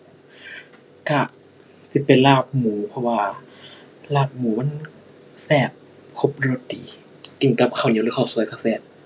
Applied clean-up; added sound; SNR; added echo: none; none; none; none.